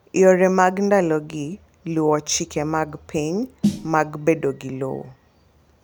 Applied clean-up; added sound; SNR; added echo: none; Snare drum; 8 dB; none.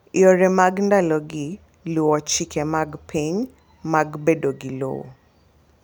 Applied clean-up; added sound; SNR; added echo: none; none; none; none.